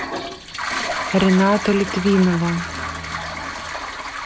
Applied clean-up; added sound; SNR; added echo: none; Toilet flush; 6 dB; none.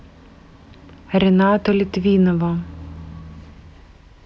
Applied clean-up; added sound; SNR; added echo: none; none; none; none.